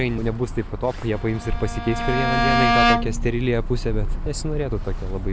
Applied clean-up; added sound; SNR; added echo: none; Bowed string instrument; 1 dB; none.